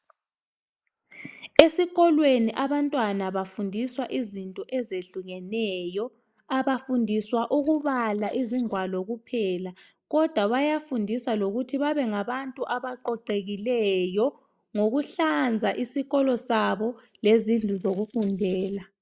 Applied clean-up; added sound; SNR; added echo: neural mask model Resemble Enhance denoiser.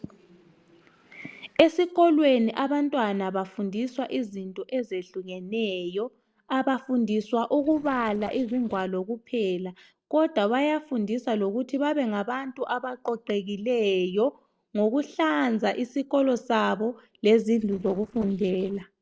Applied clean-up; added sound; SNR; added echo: neural separator model SepFormer DNS4.